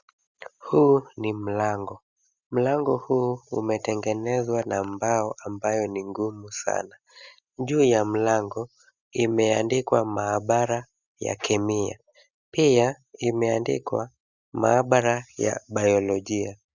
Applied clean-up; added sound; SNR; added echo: none; none; none; none.